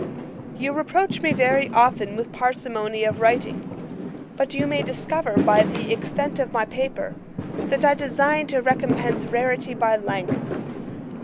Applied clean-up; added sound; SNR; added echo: none; Fireworks; 6 dB; none.